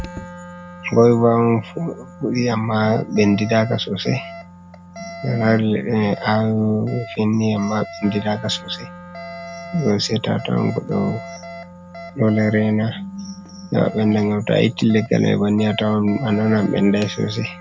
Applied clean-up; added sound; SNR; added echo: none; Wind instrument, woodwind instrument + Alarm; 16 dB; none.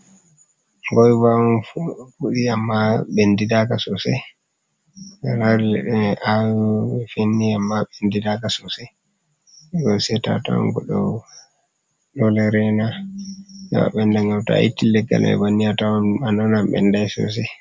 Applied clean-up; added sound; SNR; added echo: none; none; none; none.